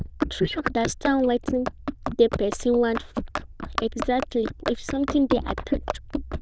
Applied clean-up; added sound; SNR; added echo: neural diffusion model UNIVERSE++.